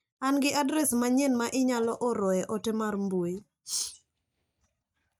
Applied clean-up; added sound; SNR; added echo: neural mask model DeepFilterNet 3.